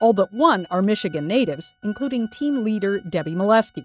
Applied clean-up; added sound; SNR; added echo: neural mask model RNNoise.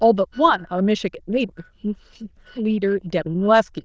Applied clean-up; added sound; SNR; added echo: neural diffusion model UNIVERSE++.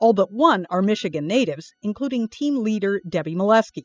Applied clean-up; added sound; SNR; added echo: classical method spectral subtraction.